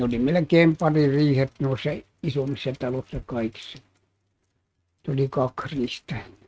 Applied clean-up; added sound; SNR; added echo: neural mask model RNNoise.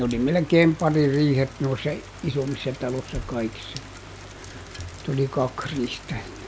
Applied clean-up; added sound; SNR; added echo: none; Rain; 19 dB; none.